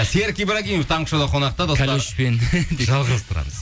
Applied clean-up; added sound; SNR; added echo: none; none; none; none.